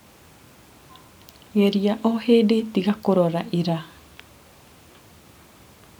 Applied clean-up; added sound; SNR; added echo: none; none; none; none.